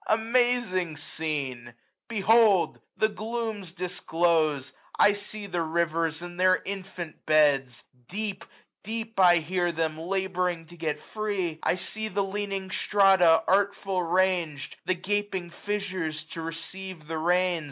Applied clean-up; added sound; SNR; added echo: none; none; none; none.